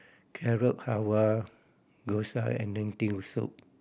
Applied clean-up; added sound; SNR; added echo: none; none; none; none.